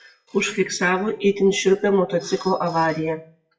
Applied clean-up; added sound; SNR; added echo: classical method WPE with log-MMSE.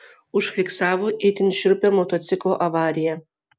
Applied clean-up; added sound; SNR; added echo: none; none; none; none.